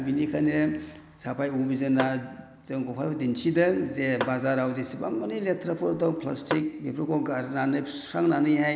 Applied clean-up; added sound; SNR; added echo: none; Tap / Hammer; 11 dB; none.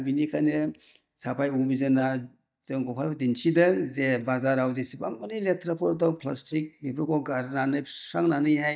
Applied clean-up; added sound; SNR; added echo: neural mask model DeepFilterNet 3.